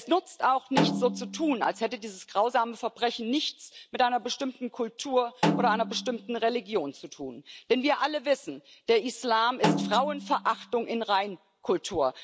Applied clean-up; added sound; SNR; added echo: none; Snare drum; 4 dB; none.